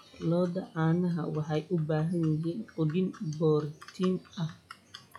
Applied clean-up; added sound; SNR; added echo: classical method log-MMSE.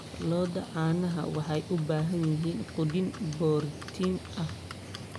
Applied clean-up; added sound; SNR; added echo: none; Livestock, farm animals, working animals; 12 dB; none.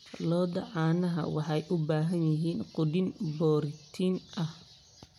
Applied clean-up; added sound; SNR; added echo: none; none; none; none.